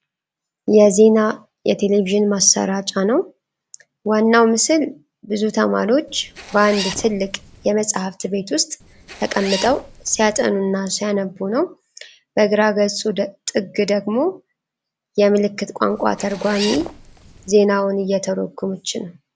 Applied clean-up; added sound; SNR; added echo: none; Zipper (clothing); 13 dB; none.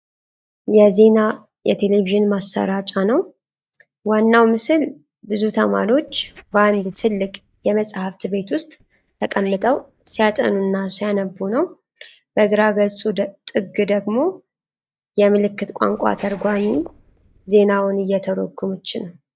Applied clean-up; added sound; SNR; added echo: neural mask model DeepFilterNet 3.